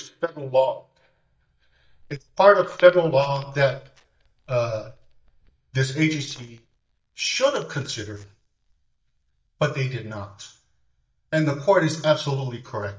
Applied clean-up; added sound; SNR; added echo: neural mask model DeepFilterNet 3.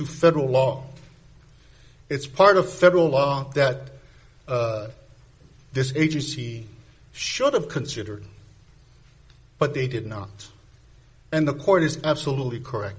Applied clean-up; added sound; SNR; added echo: none; none; none; none.